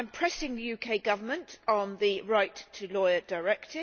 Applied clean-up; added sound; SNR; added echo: none; none; none; none.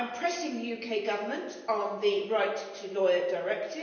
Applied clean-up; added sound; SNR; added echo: none; none; none; reverberation time 1.0 s.